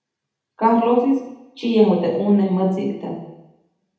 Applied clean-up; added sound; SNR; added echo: none; none; none; reverberation time 0.8 s.